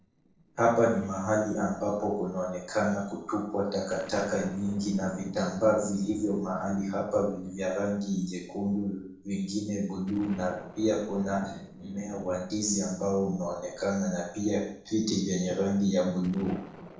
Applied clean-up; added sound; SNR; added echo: neural separator model SepFormer DNS4.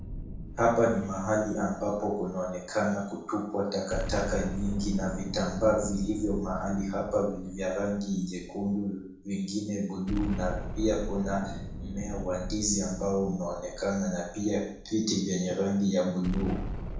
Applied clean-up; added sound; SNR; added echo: none; Explosion; 9 dB; reverberation time 0.7 s.